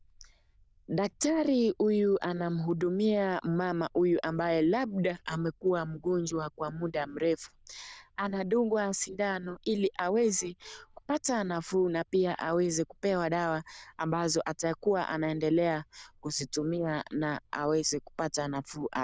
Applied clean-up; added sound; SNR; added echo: neural diffusion model UNIVERSE++.